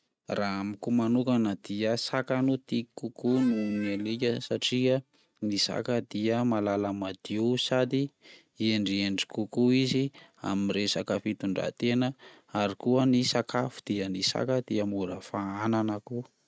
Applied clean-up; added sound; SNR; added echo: neural mask model RNNoise.